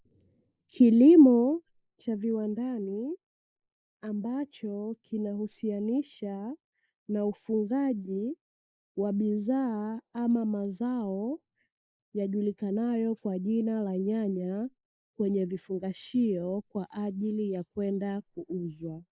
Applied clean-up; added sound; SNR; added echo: neural mask model Resemble Enhance denoiser.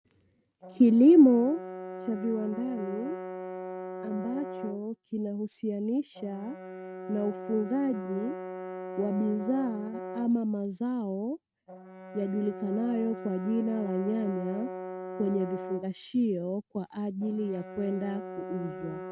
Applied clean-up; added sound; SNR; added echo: neural mask model RNNoise.